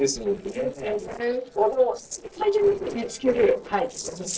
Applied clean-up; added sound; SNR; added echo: neural separator model SepFormer DNS4.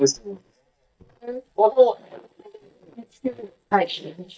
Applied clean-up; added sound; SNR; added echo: neural mask model DeepFilterNet 3.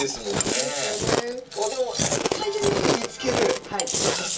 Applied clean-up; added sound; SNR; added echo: none; Chewing, mastication; -2 dB; reverberation time 0.3 s.